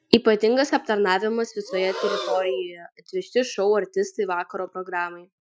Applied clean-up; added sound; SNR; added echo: classical method Wiener filter.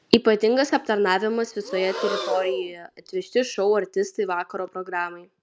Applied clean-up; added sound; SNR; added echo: none; Breathing; 10 dB; none.